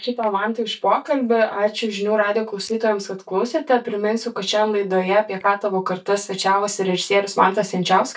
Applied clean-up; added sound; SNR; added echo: neural mask model DeepFilterNet 3.